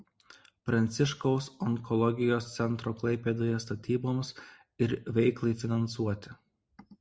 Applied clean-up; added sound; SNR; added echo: none; none; none; none.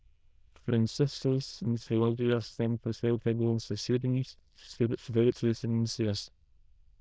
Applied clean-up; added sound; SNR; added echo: neural diffusion model UNIVERSE++.